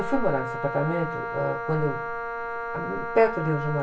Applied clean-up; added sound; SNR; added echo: none; Wind instrument, woodwind instrument; 5 dB; reverberation time 0.2 s.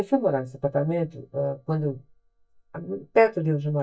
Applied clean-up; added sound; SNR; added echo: neural mask model DeepFilterNet 3.